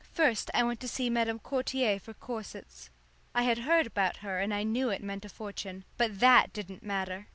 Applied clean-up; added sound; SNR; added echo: none; none; none; none.